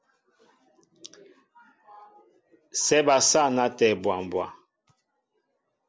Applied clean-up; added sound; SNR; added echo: none; none; none; none.